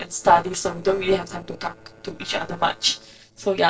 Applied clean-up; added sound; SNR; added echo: neural separator model SepFormer DNS4.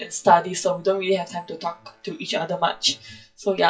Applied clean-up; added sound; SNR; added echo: classical method WPE with log-MMSE.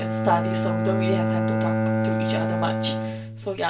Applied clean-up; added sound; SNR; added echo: none; Bowed string instrument; -5 dB; reverberation time 0.2 s.